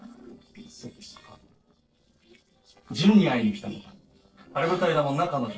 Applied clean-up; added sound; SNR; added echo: neural separator model SepFormer DNS4.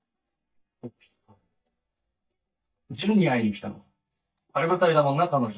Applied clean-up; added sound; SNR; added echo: neural mask model DeepFilterNet 3.